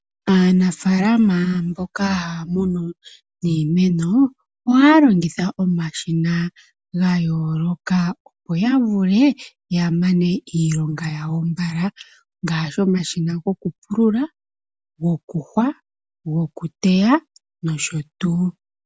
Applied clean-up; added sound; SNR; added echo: none; none; none; none.